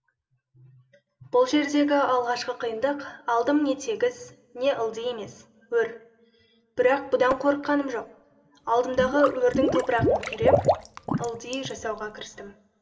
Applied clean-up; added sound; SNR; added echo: none; Liquid; 1 dB; reverberation time 1.1 s.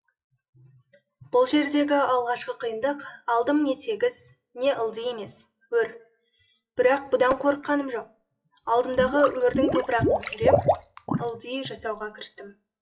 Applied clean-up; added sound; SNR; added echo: classical method WPE with log-MMSE.